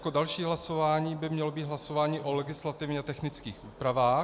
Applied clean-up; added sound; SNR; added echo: none; none; none; none.